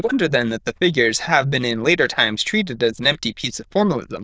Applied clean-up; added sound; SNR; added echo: neural diffusion model UNIVERSE++.